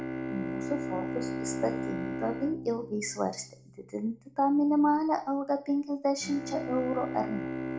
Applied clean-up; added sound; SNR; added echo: none; Bowed string instrument; 6 dB; reverberation time 0.4 s.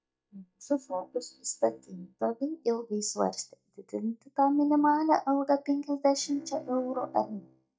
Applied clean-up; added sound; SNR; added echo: neural mask model DeepFilterNet 3.